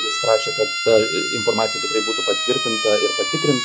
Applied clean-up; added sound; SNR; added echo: classical method log-MMSE.